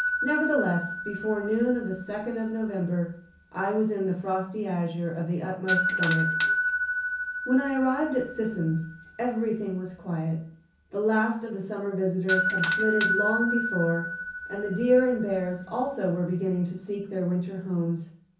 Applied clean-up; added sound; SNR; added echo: none; Bell / Doorbell; 5 dB; reverberation time 0.6 s.